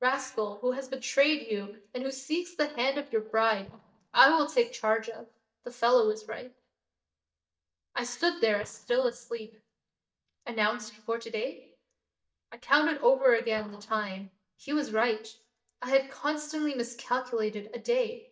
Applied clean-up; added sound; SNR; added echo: neural mask model DeepFilterNet 3.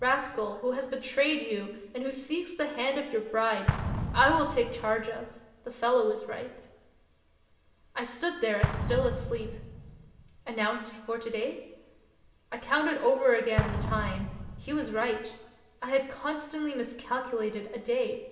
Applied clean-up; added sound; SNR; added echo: none; Explosion; 8 dB; reverberation time 1.2 s.